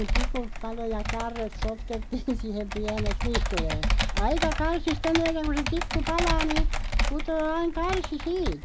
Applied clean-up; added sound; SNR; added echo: none; Computer keyboard; -2 dB; none.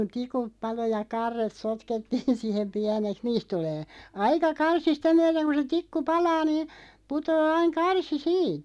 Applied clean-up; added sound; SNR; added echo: none; none; none; none.